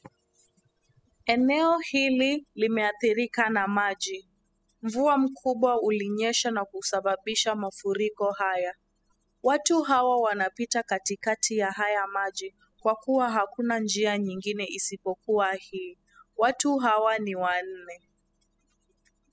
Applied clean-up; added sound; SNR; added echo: classical method spectral subtraction.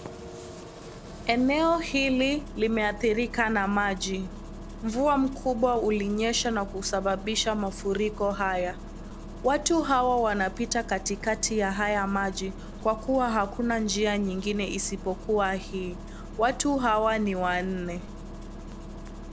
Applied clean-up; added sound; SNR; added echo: none; Engine starting; 12 dB; none.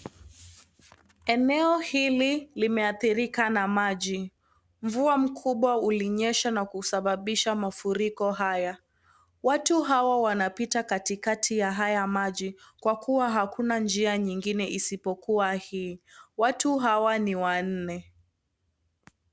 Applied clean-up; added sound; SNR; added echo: none; none; none; none.